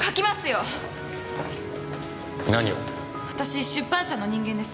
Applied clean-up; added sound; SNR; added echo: none; none; none; none.